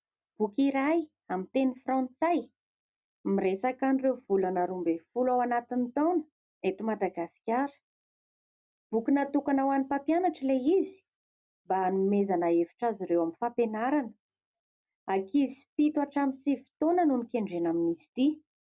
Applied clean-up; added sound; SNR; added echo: none; none; none; none.